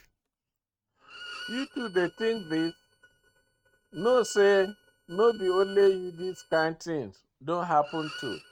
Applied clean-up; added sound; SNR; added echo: neural mask model RNNoise.